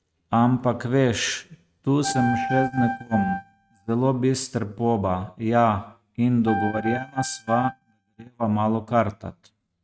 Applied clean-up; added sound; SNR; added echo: neural mask model RNNoise.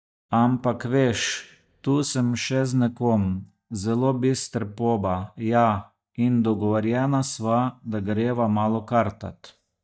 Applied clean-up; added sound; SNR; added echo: neural mask model DeepFilterNet 3.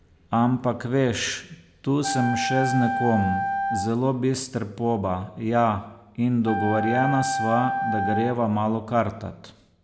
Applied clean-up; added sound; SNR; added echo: none; Wind instrument, woodwind instrument; 4 dB; none.